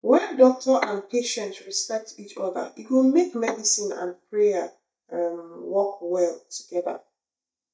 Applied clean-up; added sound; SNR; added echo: neural mask model DeepFilterNet 3.